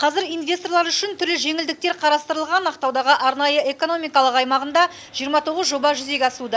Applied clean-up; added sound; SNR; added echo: none; none; none; none.